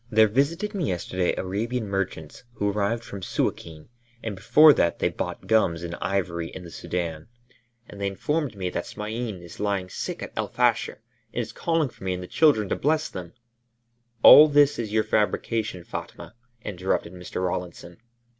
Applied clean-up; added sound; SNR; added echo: none; none; none; none.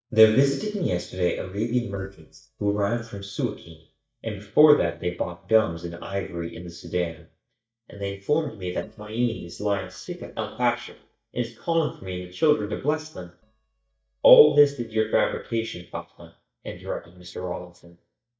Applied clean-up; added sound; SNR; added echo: neural mask model DeepFilterNet 3.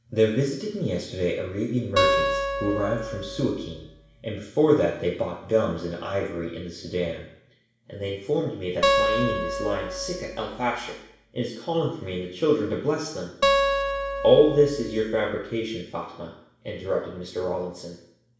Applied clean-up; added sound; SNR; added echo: none; Acoustic guitar; 1 dB; reverberation time 0.7 s.